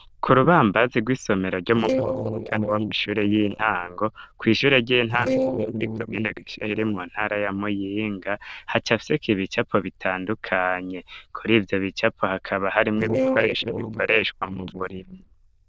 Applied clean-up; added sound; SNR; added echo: neural diffusion model UNIVERSE++.